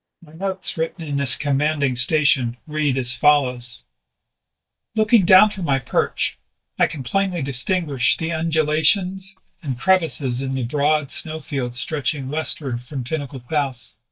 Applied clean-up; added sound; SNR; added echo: neural mask model DeepFilterNet 3.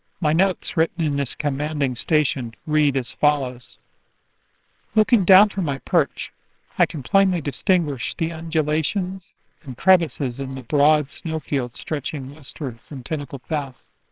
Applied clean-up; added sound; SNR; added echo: neural separator model SepFormer WHAMR!.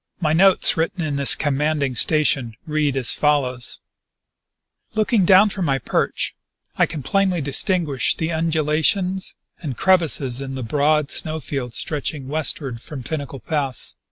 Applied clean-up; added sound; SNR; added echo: none; none; none; none.